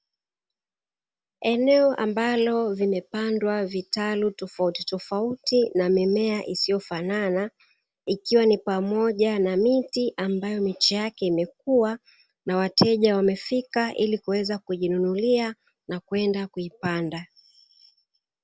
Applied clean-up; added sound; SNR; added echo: none; none; none; none.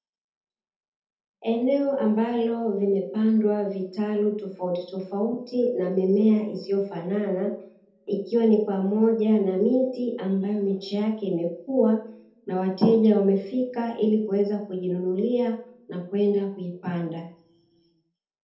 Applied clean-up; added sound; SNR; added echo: none; none; none; reverberation time 0.6 s.